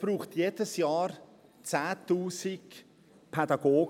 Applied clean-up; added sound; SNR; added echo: none; none; none; none.